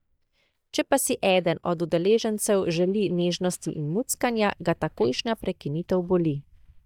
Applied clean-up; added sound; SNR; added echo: neural mask model DeepFilterNet 3.